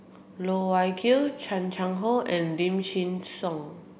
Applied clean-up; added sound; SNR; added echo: none; none; none; none.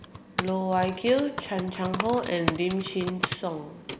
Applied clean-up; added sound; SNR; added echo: none; Typing; 5 dB; none.